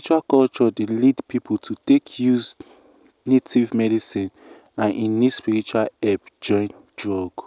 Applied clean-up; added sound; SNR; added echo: none; none; none; none.